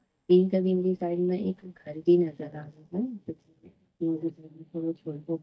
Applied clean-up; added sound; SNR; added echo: neural mask model DeepFilterNet 3.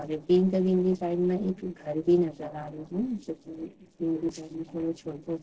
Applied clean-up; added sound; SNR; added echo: neural separator model SepFormer DNS4.